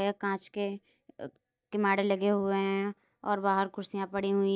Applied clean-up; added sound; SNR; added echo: neural mask model DeepFilterNet 3.